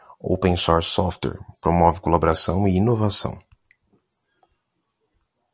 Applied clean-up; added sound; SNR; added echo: none; none; none; none.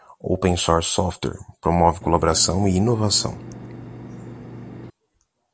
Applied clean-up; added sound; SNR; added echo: none; Engine; 14 dB; none.